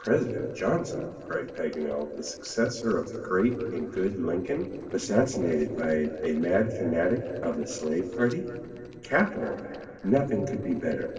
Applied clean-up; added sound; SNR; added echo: neural separator model SepFormer DNS4.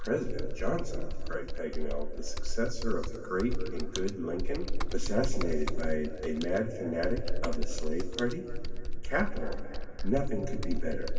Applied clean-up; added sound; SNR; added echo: none; Computer keyboard; -5 dB; reverberation time 2.7 s.